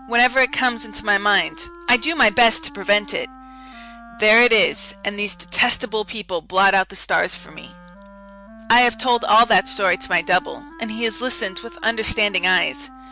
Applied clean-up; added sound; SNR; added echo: none; Wind instrument, woodwind instrument; 20 dB; none.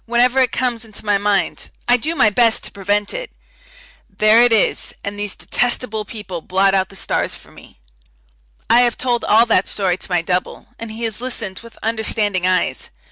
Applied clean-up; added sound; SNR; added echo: none; none; none; none.